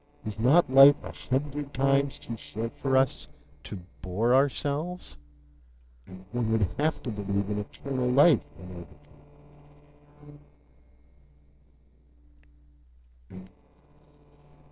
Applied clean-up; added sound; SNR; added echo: neural separator model SepFormer DNS4.